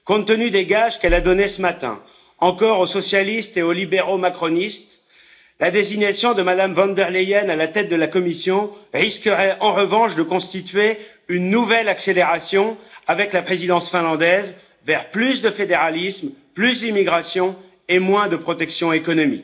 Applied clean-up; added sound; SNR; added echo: none; Bass drum; 9 dB; reverberation time 0.4 s.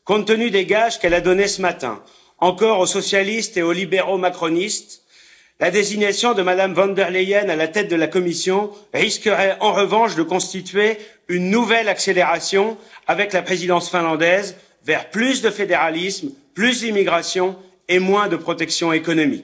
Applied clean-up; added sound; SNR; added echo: neural separator model SepFormer DNS4.